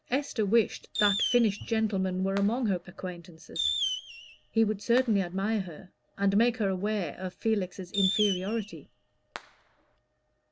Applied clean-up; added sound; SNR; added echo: none; Fireworks; 7 dB; none.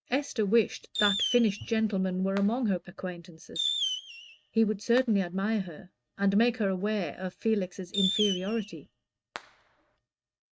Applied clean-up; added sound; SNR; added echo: neural mask model RNNoise.